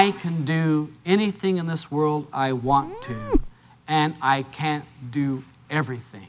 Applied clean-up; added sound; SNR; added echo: none; Meow; 2 dB; none.